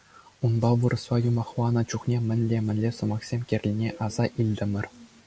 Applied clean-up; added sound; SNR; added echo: none; none; none; none.